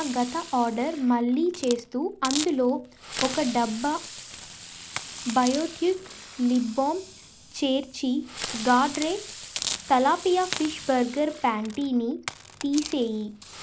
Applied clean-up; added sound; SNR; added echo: none; Hiss + Fireworks; 11 dB; none.